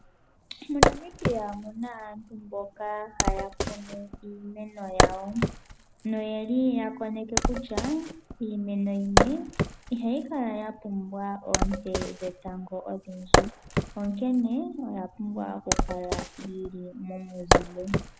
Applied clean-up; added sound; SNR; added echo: none; Wood; -3 dB; none.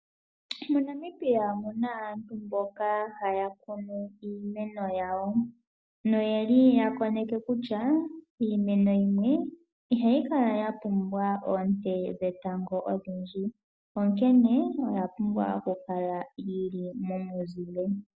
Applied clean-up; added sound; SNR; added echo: none; none; none; none.